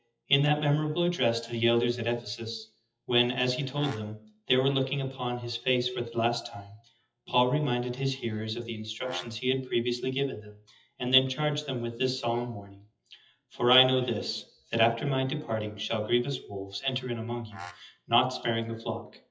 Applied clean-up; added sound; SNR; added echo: classical method WPE with log-MMSE.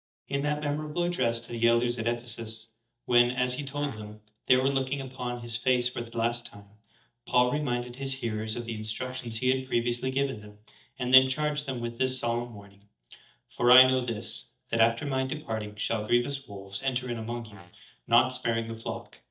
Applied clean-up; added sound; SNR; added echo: neural mask model DeepFilterNet 3.